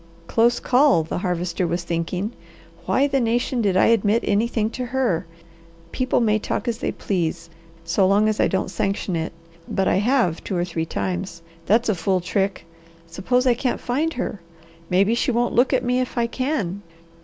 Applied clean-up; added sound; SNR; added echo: none; none; none; none.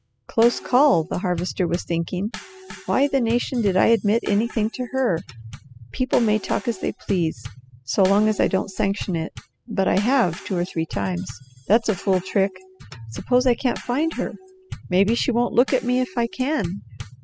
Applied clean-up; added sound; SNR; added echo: classical method spectral subtraction.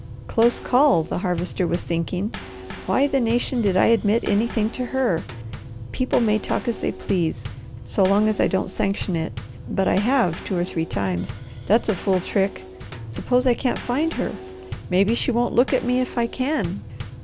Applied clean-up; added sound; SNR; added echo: none; Bass drum / Snare drum / Drum kit; 12 dB; none.